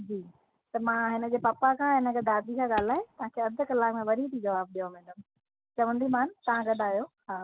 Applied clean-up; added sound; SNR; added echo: none; Hammer; 20 dB; none.